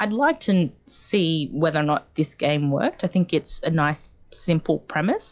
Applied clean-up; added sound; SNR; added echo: classical method log-MMSE.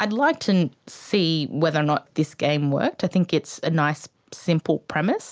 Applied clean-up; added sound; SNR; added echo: none; none; none; none.